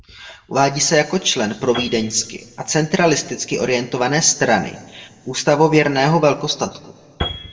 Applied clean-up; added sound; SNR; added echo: none; Piano; 19 dB; reverberation time 1.1 s.